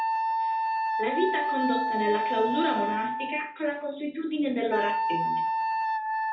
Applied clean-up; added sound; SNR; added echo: none; Wind instrument, woodwind instrument; -2 dB; reverberation time 0.4 s.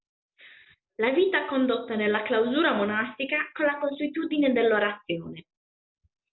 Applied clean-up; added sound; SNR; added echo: none; none; none; none.